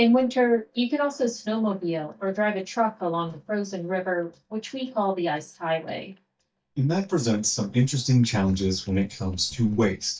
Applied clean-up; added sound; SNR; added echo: neural mask model DeepFilterNet 3.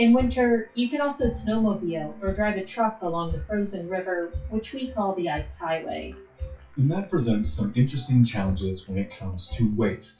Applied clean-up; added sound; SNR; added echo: classical method WPE with log-MMSE.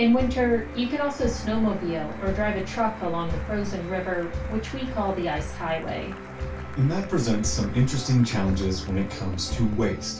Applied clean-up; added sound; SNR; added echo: none; Applause; 19 dB; reverberation time 0.2 s.